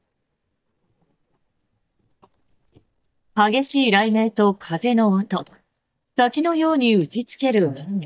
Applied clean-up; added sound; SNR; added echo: neural mask model DeepFilterNet 3.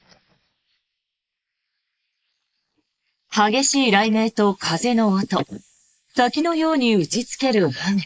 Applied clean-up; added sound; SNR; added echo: neural mask model Resemble Enhance denoiser.